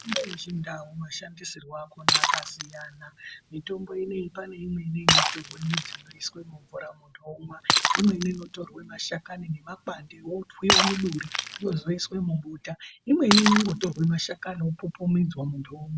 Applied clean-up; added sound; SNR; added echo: none; Shatter; 1 dB; none.